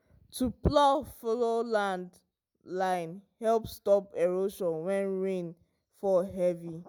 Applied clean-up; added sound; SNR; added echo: none; none; none; none.